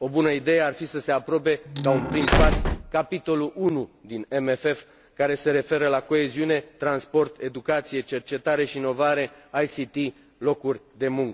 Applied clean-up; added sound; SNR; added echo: none; Slam; -2 dB; none.